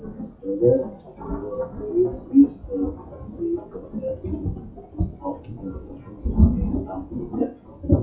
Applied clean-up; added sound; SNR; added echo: classical method WPE with log-MMSE.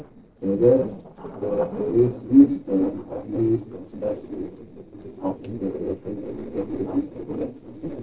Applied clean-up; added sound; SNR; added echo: neural separator model SepFormer DNS4.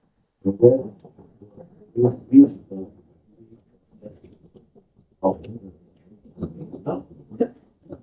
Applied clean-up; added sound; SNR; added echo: neural mask model DeepFilterNet 3.